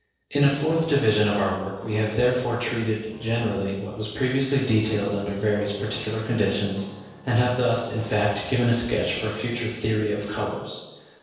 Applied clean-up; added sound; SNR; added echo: neural separator model SepFormer DNS4.